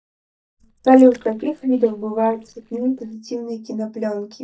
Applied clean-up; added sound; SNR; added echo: neural mask model DeepFilterNet 3.